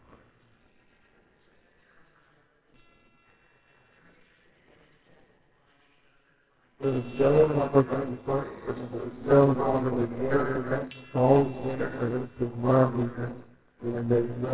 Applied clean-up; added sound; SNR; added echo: neural separator model SepFormer WHAMR!.